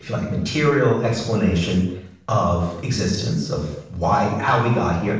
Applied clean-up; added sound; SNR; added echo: none; none; none; reverberation time 0.7 s.